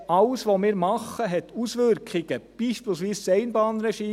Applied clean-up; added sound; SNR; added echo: none; none; none; none.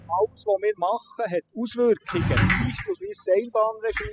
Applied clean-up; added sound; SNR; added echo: classical method spectral subtraction.